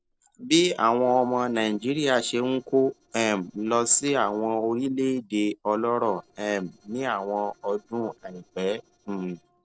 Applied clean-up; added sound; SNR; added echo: neural separator model SepFormer DNS4.